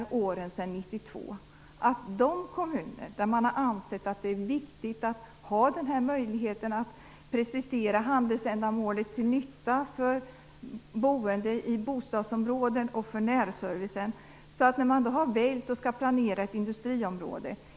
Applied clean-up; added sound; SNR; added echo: none; none; none; none.